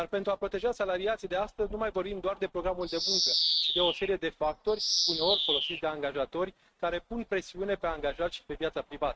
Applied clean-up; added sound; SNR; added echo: neural mask model RNNoise.